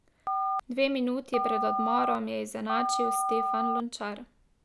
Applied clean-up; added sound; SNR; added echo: none; Telephone; -2 dB; none.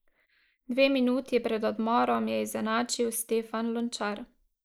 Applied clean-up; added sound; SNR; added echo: neural mask model Resemble Enhance denoiser.